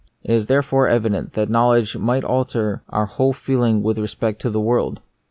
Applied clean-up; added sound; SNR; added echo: none; none; none; none.